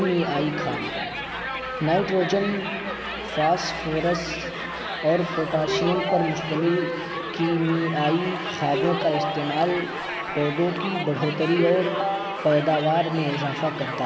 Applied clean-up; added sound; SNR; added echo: none; Crowd + Ringtone; 5 dB; none.